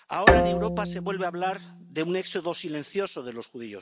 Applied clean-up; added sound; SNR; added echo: none; Bowed string instrument; -4 dB; none.